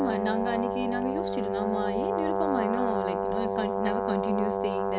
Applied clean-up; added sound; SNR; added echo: none; Brass instrument; -3 dB; none.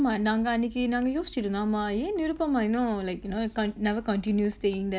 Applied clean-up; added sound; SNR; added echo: none; none; none; none.